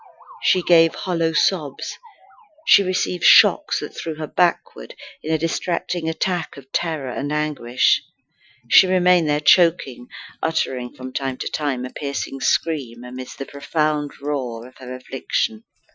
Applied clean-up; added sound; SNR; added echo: classical method Wiener filter.